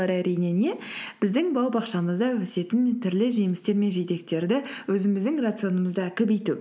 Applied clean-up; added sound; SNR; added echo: none; none; none; none.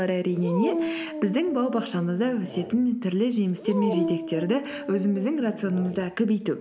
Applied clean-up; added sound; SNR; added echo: none; Dog; 8 dB; none.